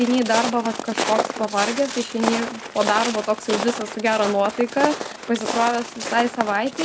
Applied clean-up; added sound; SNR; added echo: none; Walk, footsteps; 5 dB; none.